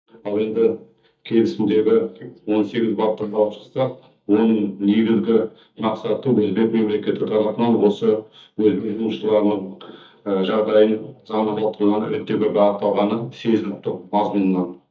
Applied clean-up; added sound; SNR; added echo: neural mask model DeepFilterNet 3.